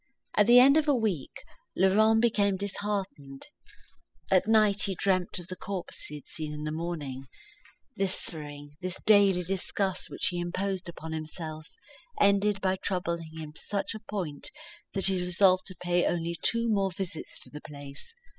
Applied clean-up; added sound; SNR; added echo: classical method spectral subtraction.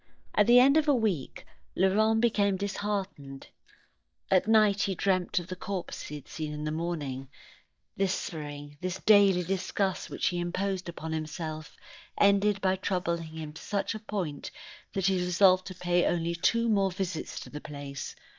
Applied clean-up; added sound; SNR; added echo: neural mask model DeepFilterNet 3.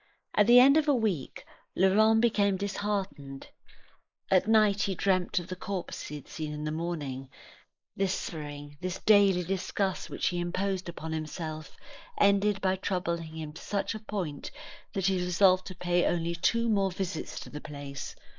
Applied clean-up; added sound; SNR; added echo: neural mask model Resemble Enhance denoiser.